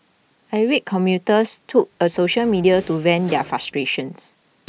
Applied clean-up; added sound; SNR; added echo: none; Door; 20 dB; none.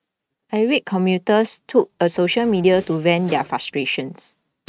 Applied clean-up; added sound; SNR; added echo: neural mask model RNNoise.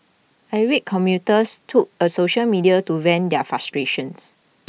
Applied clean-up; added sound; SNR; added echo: none; none; none; none.